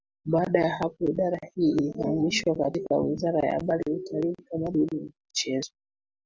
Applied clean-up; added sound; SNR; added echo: none; none; none; none.